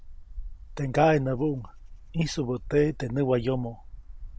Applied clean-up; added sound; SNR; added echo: none; Wind; 13 dB; none.